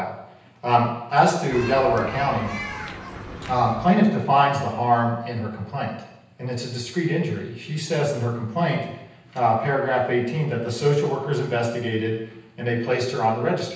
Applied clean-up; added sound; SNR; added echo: none; Human group actions; 10 dB; reverberation time 0.9 s.